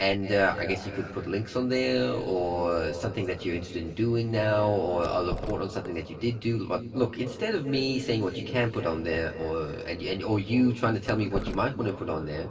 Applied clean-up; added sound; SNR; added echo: none; Door; 11 dB; reverberation time 3.0 s.